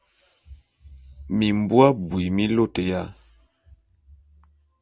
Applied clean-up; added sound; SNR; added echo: none; none; none; none.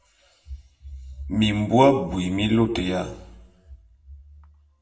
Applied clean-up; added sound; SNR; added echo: none; none; none; reverberation time 0.7 s.